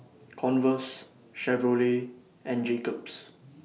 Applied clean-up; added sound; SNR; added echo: none; none; none; none.